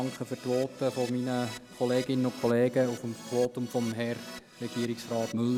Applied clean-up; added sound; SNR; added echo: none; Keyboard (musical); 15 dB; none.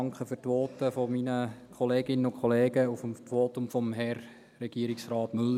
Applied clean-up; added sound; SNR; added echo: none; none; none; none.